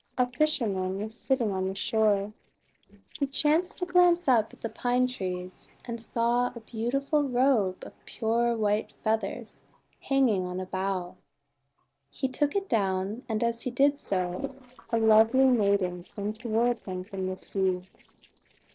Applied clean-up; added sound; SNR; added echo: neural separator model SepFormer DNS4.